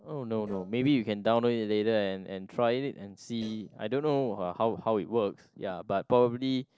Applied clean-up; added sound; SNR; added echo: neural separator model SepFormer DNS4.